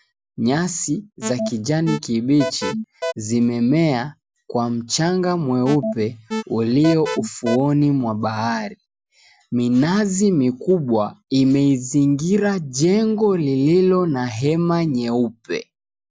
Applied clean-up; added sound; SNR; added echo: none; Alarm; 8 dB; none.